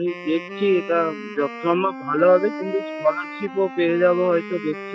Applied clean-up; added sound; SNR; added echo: classical method Wiener filter.